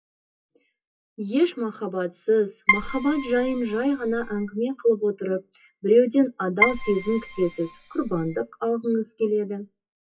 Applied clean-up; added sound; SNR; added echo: classical method WPE with log-MMSE.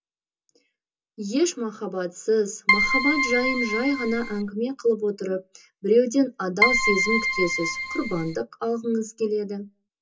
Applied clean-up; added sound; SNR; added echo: none; Keyboard (musical); -2 dB; reverberation time 0.2 s.